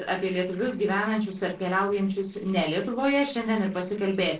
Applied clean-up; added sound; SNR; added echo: neural separator model SepFormer DNS4.